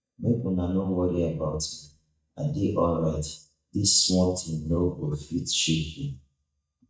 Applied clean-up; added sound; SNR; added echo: neural mask model DeepFilterNet 3.